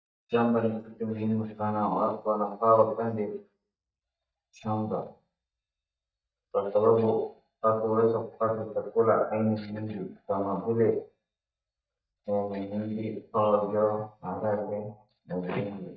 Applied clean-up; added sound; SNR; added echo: neural mask model DeepFilterNet 3.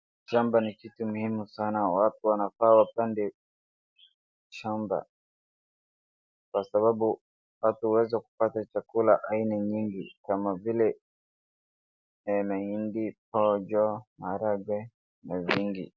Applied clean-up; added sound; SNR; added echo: none; none; none; none.